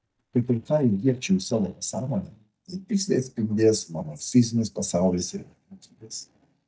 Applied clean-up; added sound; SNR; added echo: neural mask model DeepFilterNet 3.